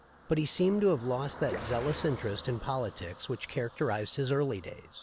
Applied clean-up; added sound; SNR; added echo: none; Car passing by + Drip / Splash, splatter; 14 dB; none.